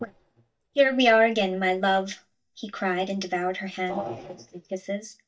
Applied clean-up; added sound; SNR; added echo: neural mask model DeepFilterNet 3.